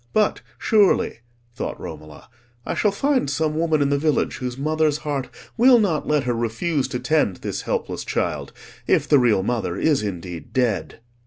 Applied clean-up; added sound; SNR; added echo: none; none; none; none.